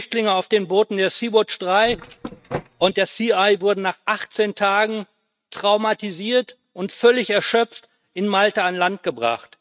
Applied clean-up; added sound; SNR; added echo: neural mask model RNNoise.